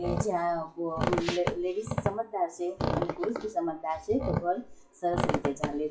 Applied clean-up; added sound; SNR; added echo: classical method WPE with log-MMSE.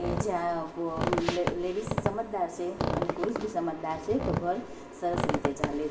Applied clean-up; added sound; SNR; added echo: none; Squeak; 2 dB; reverberation time 0.8 s.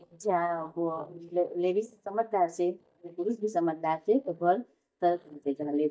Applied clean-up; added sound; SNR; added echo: neural mask model DeepFilterNet 3.